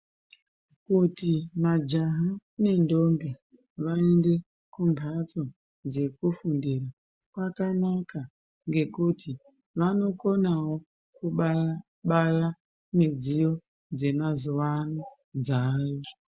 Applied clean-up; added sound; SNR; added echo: none; none; none; none.